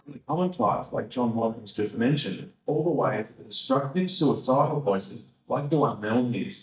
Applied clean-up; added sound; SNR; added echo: neural mask model DeepFilterNet 3.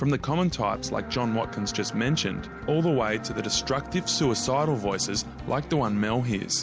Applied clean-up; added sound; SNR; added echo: none; none; none; none.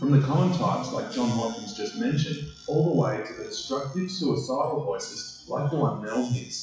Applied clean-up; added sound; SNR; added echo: classical method WPE with log-MMSE.